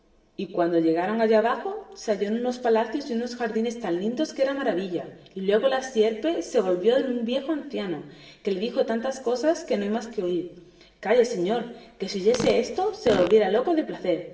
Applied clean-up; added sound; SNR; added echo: none; Fart; 11 dB; reverberation time 0.9 s.